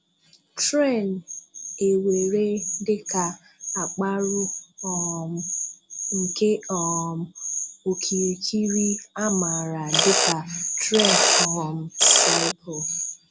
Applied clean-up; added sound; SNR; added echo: none; Mechanisms; -2 dB; none.